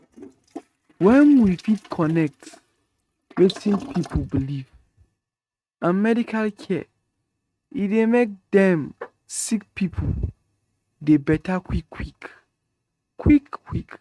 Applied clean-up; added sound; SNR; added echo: neural mask model RNNoise.